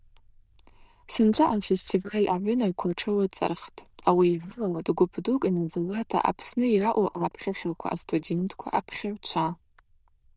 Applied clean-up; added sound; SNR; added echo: neural diffusion model UNIVERSE++.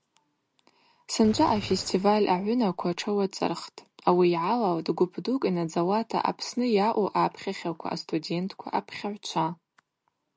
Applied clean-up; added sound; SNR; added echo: none; Gunshot, gunfire; 16 dB; none.